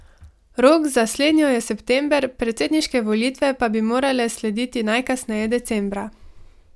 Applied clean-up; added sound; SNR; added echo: none; none; none; none.